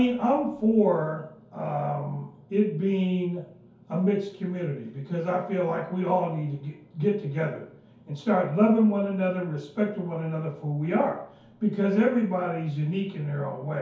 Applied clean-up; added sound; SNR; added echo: none; none; none; reverberation time 0.6 s.